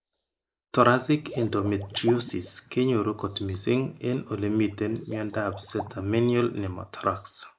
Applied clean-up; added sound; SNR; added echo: neural mask model Resemble Enhance denoiser.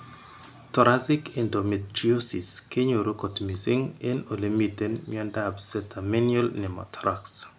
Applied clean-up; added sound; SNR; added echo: none; none; none; none.